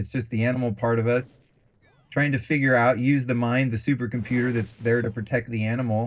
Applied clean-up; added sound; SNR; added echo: neural separator model SepFormer DNS4.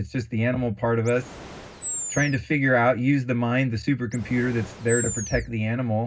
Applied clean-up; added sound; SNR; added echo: none; Animal; 10 dB; reverberation time 0.4 s.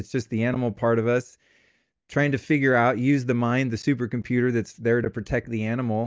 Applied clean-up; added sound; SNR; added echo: none; none; none; none.